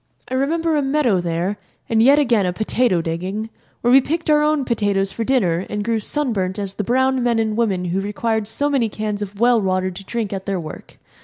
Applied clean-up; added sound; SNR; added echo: none; none; none; none.